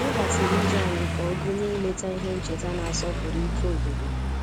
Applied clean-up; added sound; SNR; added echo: none; Car passing by; -3 dB; none.